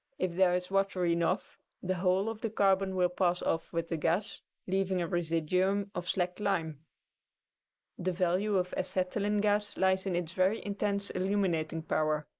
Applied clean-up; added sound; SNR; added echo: neural mask model Resemble Enhance denoiser.